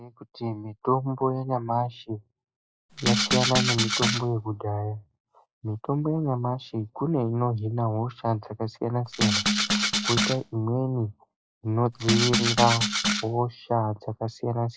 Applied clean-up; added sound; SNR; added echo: classical method log-MMSE.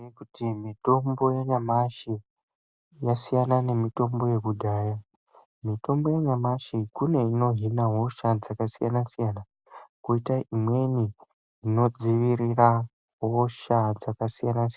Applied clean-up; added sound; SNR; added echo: none; none; none; none.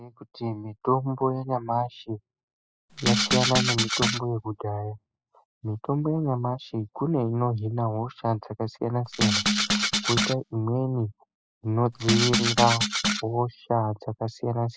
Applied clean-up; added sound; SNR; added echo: classical method spectral subtraction.